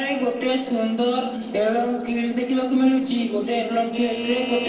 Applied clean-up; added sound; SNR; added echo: neural separator model SepFormer DNS4.